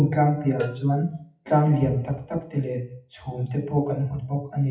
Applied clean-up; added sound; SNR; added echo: classical method WPE with log-MMSE.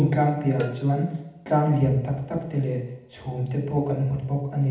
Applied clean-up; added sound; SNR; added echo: none; Cowbell; 17 dB; reverberation time 0.8 s.